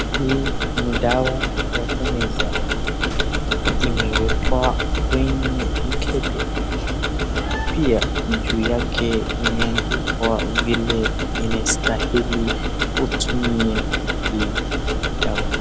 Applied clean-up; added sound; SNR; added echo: none; Tick-tock; -4 dB; none.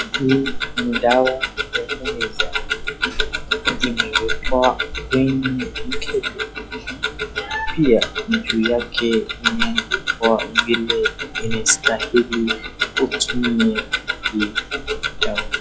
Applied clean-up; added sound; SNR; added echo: classical method log-MMSE.